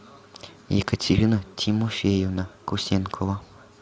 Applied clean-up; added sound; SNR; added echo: none; none; none; none.